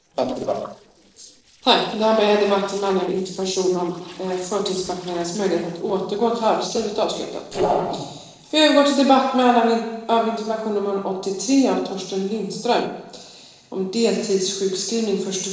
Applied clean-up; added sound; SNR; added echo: neural separator model SepFormer DNS4.